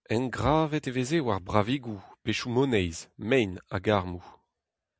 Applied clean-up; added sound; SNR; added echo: none; none; none; none.